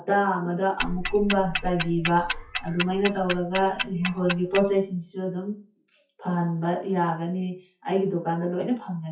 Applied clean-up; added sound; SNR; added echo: classical method WPE with log-MMSE.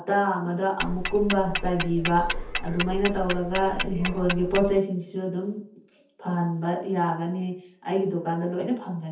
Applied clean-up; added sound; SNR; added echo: none; Tick-tock; 4 dB; reverberation time 0.5 s.